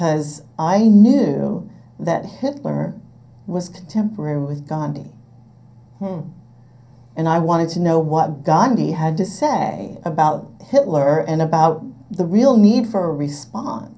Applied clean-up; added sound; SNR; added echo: none; none; none; reverberation time 0.3 s.